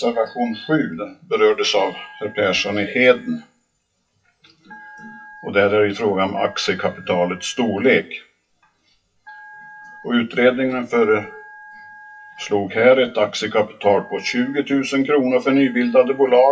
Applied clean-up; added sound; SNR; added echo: classical method WPE with log-MMSE.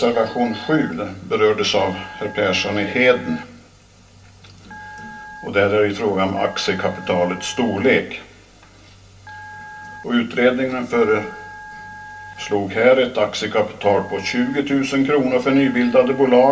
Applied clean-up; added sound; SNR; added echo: none; Telephone; 19 dB; reverberation time 0.3 s.